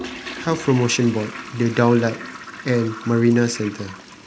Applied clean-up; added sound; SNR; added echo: none; Toilet flush; 15 dB; none.